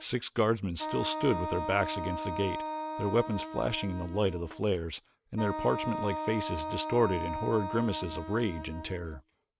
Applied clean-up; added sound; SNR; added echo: none; Wind instrument, woodwind instrument; 6 dB; none.